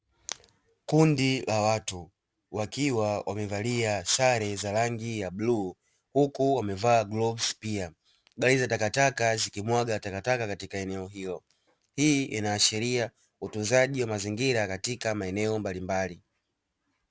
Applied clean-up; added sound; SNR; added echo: none; none; none; none.